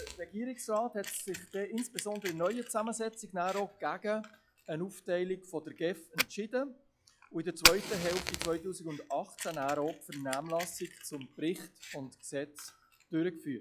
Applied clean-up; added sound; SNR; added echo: classical method log-MMSE.